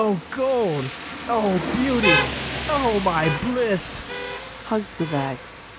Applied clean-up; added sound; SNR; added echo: none; Rain; 4 dB; none.